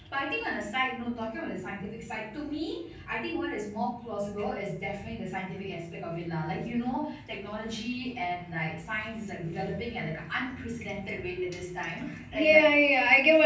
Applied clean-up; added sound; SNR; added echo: none; none; none; reverberation time 0.6 s.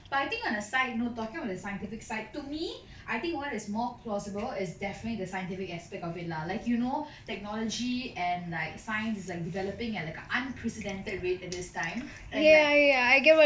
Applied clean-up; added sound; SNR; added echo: none; none; none; none.